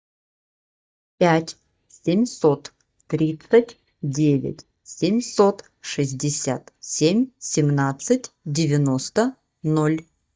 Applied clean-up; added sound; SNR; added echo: neural mask model DeepFilterNet 3.